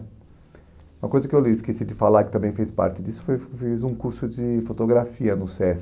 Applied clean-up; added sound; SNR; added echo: none; none; none; none.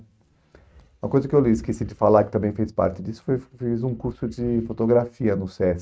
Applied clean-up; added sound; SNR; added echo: neural mask model RNNoise.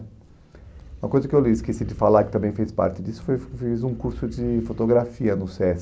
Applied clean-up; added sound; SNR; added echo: none; Animal; 17 dB; none.